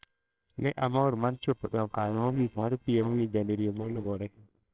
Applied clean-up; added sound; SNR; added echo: neural separator model SepFormer WHAMR!.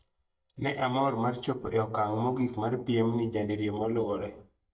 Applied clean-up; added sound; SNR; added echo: neural mask model DeepFilterNet 3.